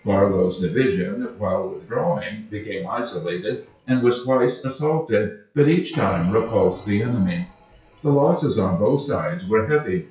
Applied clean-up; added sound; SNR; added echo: classical method WPE with log-MMSE.